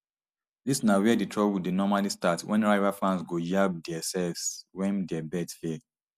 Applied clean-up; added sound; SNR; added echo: none; none; none; none.